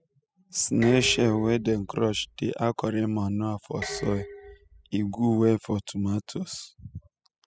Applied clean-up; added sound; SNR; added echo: classical method spectral subtraction.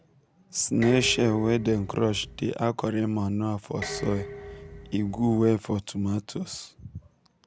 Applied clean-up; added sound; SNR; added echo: none; Dishes, pots, and pans; 14 dB; none.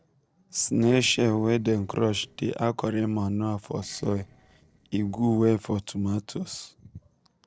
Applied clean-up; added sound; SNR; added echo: neural separator model SepFormer DNS4.